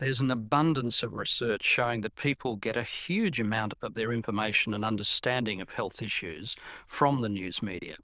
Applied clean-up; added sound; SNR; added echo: neural diffusion model UNIVERSE++.